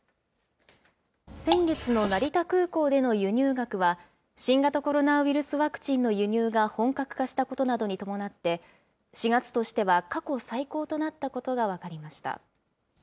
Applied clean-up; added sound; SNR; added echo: none; Drip / Water; 6 dB; none.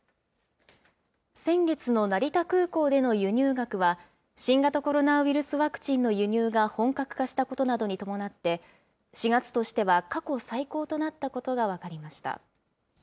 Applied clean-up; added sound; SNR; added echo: none; none; none; none.